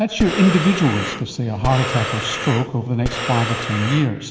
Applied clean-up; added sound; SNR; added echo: none; Breathing; 7 dB; reverberation time 2.0 s.